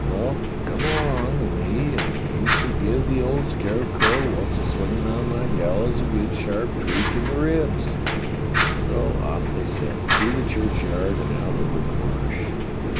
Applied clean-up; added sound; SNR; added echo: none; Fire; -4 dB; none.